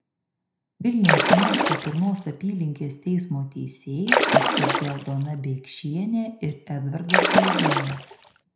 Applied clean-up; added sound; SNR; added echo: none; Splash, splatter; -5 dB; reverberation time 0.4 s.